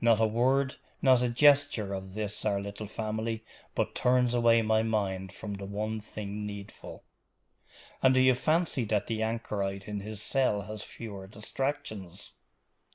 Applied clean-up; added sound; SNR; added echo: neural mask model Resemble Enhance denoiser.